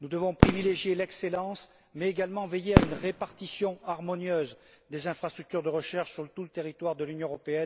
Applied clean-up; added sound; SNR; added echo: none; Fireworks; -2 dB; none.